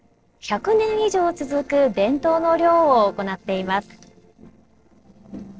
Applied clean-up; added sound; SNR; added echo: neural separator model SepFormer DNS4.